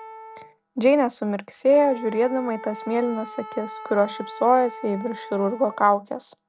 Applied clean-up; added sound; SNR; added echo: none; Wind instrument, woodwind instrument; 16 dB; none.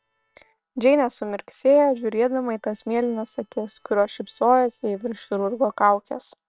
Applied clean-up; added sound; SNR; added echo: neural separator model SepFormer WHAM!.